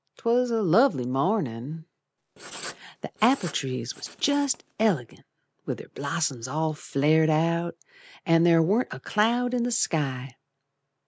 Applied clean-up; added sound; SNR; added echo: none; Writing; 17 dB; none.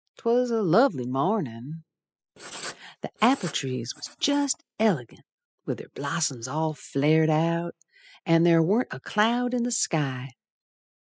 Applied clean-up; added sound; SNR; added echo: classical method spectral subtraction.